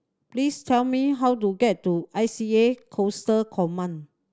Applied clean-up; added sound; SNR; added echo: none; none; none; none.